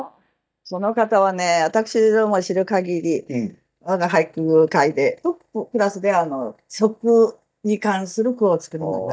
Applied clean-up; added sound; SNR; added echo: neural mask model DeepFilterNet 3.